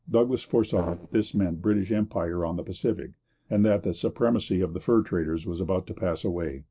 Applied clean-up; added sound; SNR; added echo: neural separator model SepFormer DNS4.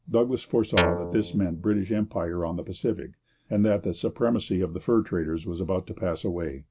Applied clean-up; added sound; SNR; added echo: none; Guitar; 3 dB; none.